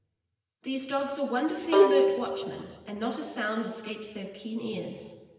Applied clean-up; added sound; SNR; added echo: none; Bowed string instrument; -4 dB; reverberation time 1.4 s.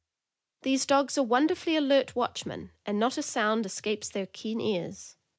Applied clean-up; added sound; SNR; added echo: none; none; none; none.